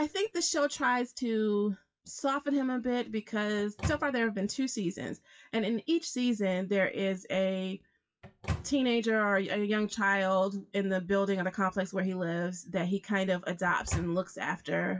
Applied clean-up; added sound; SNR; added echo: classical method WPE with log-MMSE.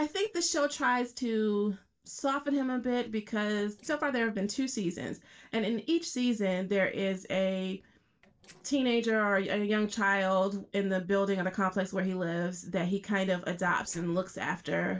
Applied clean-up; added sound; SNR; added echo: neural separator model SepFormer DNS4.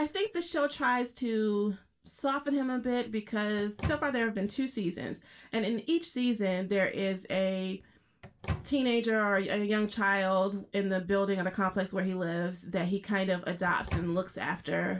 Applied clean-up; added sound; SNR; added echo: none; Microwave oven; 8 dB; reverberation time 0.2 s.